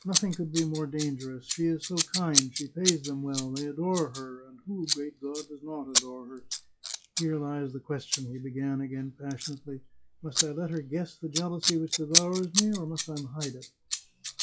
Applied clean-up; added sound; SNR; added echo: classical method log-MMSE.